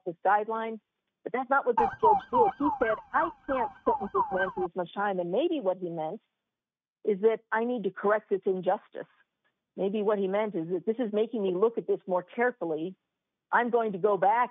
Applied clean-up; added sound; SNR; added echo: neural mask model RNNoise.